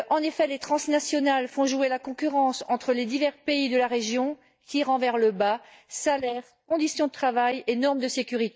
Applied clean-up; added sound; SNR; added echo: neural mask model DeepFilterNet 3.